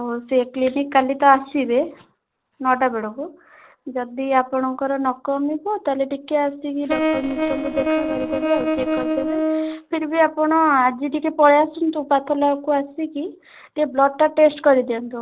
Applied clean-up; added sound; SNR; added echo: neural separator model SepFormer DNS4.